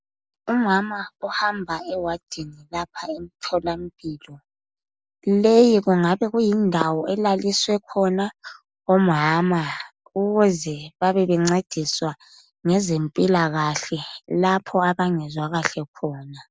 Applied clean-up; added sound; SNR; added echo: none; none; none; none.